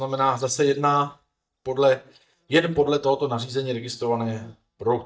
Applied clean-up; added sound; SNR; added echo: neural mask model DeepFilterNet 3.